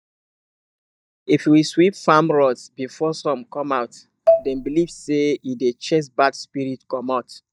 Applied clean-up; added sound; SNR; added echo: neural mask model DeepFilterNet 3.